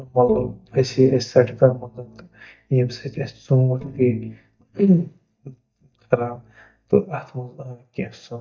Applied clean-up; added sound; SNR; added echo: neural mask model DeepFilterNet 3.